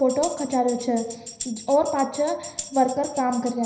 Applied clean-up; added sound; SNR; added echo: none; Tambourine; 13 dB; reverberation time 0.9 s.